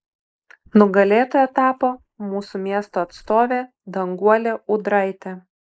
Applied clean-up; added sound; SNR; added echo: neural mask model Resemble Enhance denoiser.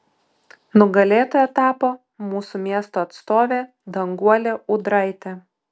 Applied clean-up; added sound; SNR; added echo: none; none; none; none.